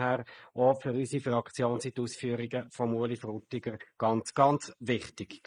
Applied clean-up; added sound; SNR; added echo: neural mask model Resemble Enhance denoiser.